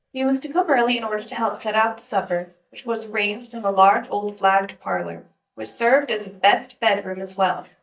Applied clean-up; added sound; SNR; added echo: neural mask model DeepFilterNet 3.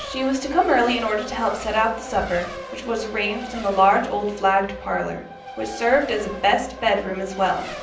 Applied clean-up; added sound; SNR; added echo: none; Race car, auto racing; 12 dB; reverberation time 0.6 s.